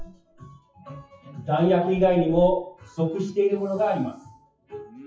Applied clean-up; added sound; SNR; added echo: classical method WPE with log-MMSE.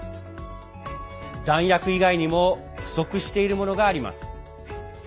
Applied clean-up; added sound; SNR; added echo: none; none; none; none.